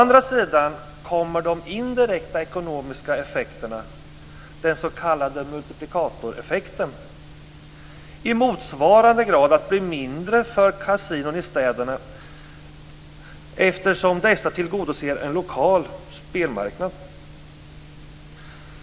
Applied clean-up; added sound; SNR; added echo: none; none; none; none.